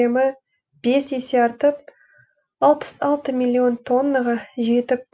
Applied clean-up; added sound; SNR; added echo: none; none; none; none.